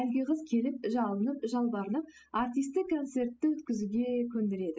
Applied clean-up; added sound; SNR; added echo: classical method spectral subtraction.